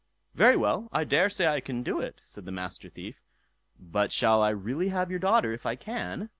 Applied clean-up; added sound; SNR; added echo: none; none; none; none.